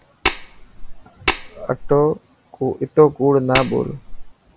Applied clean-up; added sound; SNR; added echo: none; Tap; 5 dB; none.